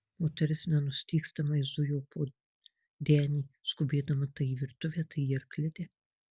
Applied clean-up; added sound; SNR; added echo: none; none; none; none.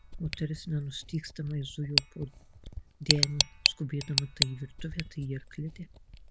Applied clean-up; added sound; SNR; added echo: none; Tick; -2 dB; none.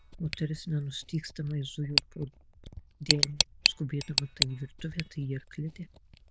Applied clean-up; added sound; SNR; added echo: neural diffusion model UNIVERSE++.